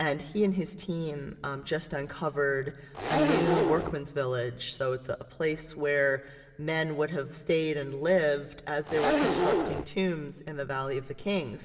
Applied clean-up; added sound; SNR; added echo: none; Zipper (clothing); -3 dB; reverberation time 1.6 s.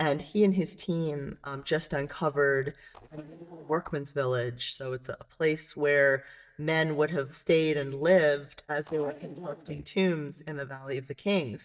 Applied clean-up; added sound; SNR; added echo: neural mask model DeepFilterNet 3.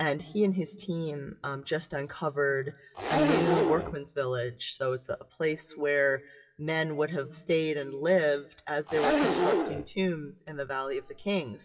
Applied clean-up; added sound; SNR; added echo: classical method WPE with log-MMSE.